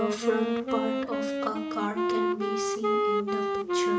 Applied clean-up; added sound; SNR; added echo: none; Wind instrument, woodwind instrument; -5 dB; reverberation time 0.4 s.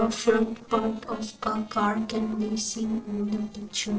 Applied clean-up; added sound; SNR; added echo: neural separator model SepFormer DNS4.